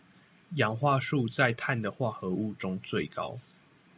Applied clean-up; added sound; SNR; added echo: none; none; none; none.